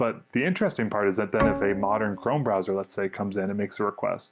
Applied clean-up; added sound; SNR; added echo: none; Bowed string instrument; 8 dB; none.